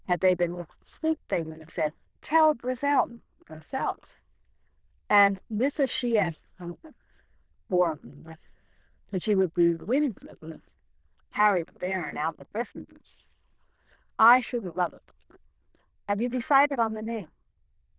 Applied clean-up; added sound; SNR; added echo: neural diffusion model UNIVERSE++.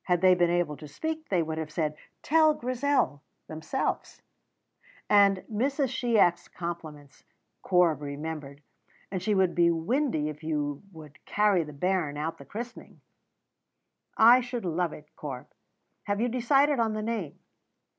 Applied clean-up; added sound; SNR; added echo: none; none; none; none.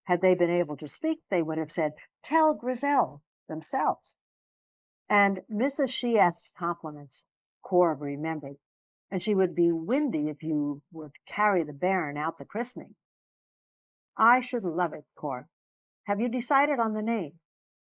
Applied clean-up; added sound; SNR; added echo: neural mask model Resemble Enhance denoiser.